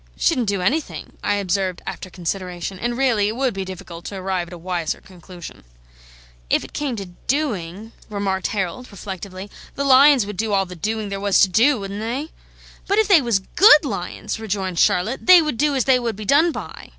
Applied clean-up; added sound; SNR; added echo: none; none; none; none.